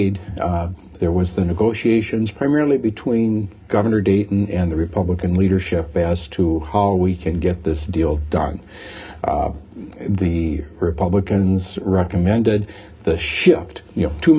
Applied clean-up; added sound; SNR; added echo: none; none; none; reverberation time 0.3 s.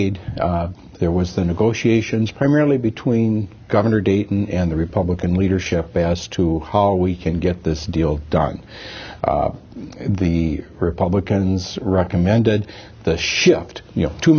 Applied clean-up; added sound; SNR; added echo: none; none; none; none.